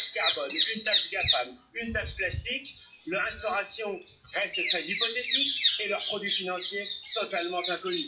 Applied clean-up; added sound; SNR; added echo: classical method WPE with log-MMSE.